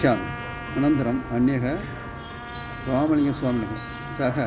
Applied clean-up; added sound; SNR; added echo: none; Trumpet; 14 dB; none.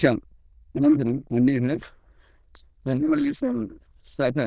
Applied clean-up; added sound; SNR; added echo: neural diffusion model UNIVERSE++.